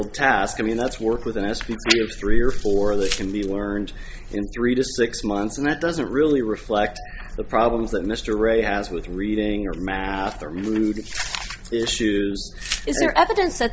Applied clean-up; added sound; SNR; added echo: none; Glass; 12 dB; none.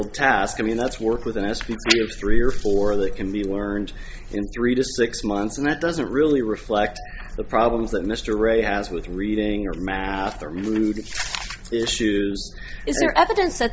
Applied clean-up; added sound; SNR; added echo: none; none; none; none.